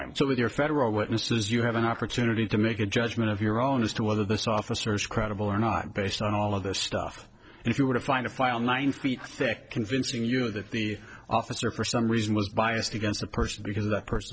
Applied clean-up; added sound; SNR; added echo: neural separator model SepFormer DNS4.